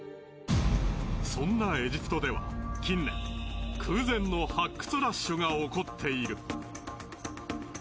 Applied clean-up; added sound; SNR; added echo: none; none; none; none.